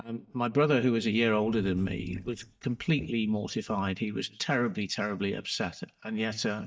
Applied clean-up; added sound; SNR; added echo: neural mask model DeepFilterNet 3.